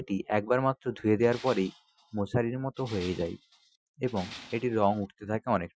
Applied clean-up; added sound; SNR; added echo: classical method Wiener filter.